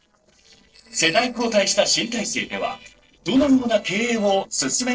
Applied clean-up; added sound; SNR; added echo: neural separator model SepFormer DNS4.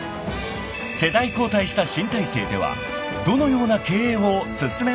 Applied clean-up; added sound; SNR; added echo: none; none; none; none.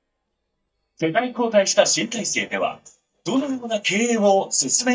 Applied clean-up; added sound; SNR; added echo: neural mask model DeepFilterNet 3.